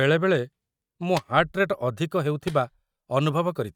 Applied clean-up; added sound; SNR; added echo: neural mask model RNNoise.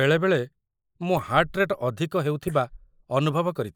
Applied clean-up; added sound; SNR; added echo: neural mask model Resemble Enhance denoiser.